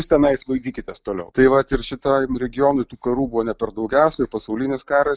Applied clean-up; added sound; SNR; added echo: neural mask model DeepFilterNet 3.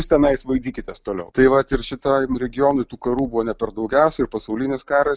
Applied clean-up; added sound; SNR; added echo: none; none; none; none.